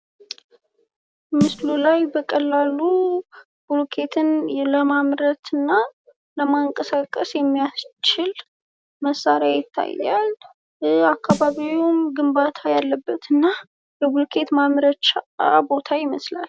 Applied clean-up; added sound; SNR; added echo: none; Snare drum; 10 dB; none.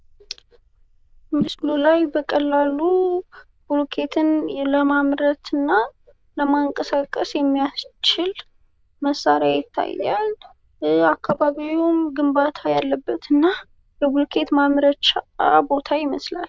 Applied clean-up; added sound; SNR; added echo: neural diffusion model UNIVERSE++.